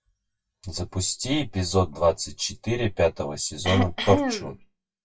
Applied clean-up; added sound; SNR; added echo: classical method WPE with log-MMSE.